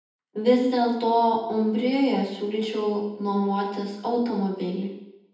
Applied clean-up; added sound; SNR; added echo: none; none; none; reverberation time 0.9 s.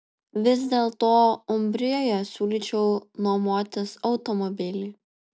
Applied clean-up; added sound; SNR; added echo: none; none; none; none.